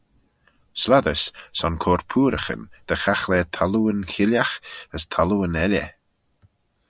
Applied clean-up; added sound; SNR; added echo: none; none; none; none.